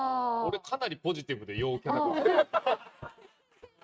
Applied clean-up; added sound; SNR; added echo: neural mask model RNNoise.